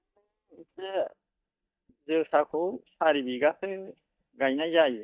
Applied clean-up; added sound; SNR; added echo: neural mask model DeepFilterNet 3.